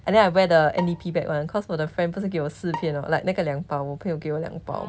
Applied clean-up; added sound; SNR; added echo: none; Bowed string instrument; 18 dB; none.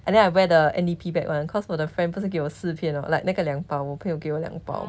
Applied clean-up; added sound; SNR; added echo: none; none; none; none.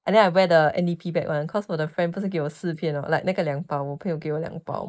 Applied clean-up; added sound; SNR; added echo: neural mask model Resemble Enhance denoiser.